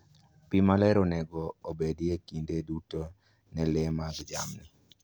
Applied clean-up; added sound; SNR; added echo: none; none; none; none.